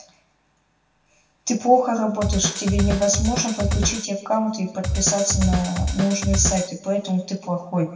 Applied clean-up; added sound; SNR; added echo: none; Drum kit; 1 dB; reverberation time 0.9 s.